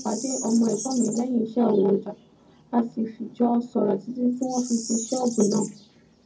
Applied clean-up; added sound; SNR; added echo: none; Bird vocalization, bird call, bird song; 14 dB; reverberation time 0.4 s.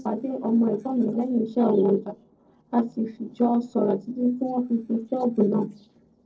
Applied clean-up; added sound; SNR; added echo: neural separator model SepFormer DNS4.